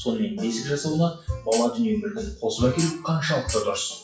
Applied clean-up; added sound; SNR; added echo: classical method WPE with log-MMSE.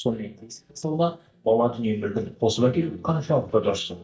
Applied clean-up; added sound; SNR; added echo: neural mask model DeepFilterNet 3.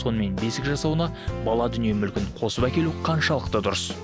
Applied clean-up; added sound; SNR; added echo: none; none; none; none.